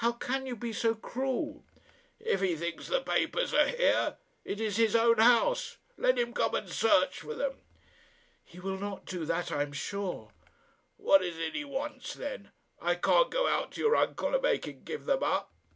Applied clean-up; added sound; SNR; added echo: none; none; none; none.